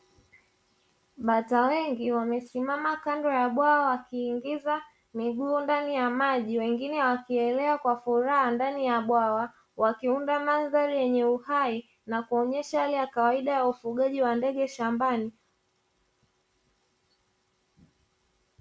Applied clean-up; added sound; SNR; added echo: none; none; none; none.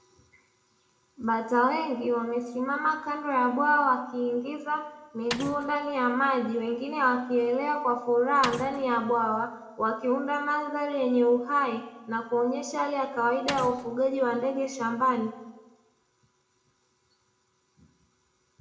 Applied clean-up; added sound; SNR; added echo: none; Mechanisms; 10 dB; reverberation time 0.6 s.